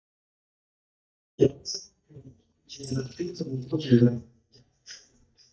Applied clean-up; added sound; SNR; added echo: neural mask model DeepFilterNet 3.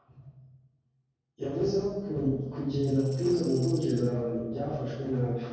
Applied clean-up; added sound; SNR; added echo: none; Tambourine; 20 dB; reverberation time 1.3 s.